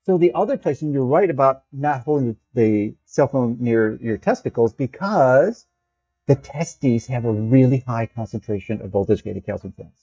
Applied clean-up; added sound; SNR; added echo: neural mask model DeepFilterNet 3.